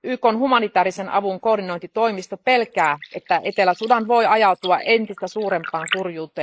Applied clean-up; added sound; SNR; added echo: neural mask model Resemble Enhance denoiser.